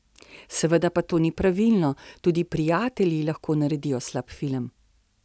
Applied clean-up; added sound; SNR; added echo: none; none; none; none.